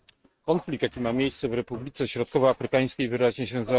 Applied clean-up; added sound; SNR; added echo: neural mask model RNNoise.